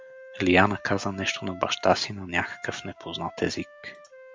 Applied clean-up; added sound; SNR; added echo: none; Wind instrument, woodwind instrument; 19 dB; none.